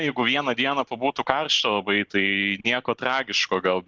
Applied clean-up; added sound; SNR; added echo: none; none; none; none.